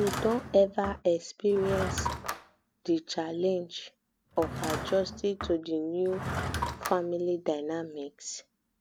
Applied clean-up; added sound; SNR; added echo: none; Drawer open or close / Wood; 8 dB; none.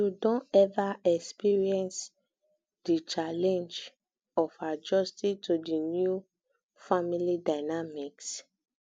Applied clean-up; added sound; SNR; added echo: none; none; none; none.